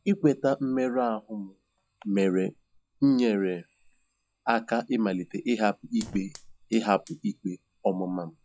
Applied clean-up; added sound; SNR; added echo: classical method log-MMSE.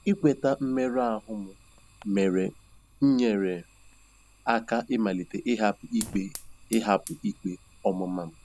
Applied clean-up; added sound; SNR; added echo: none; Fire; 16 dB; none.